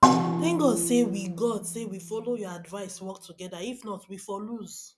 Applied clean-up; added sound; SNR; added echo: none; Percussion; -2 dB; none.